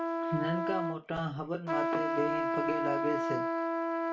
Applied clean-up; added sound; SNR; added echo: none; Trumpet; -4 dB; reverberation time 0.2 s.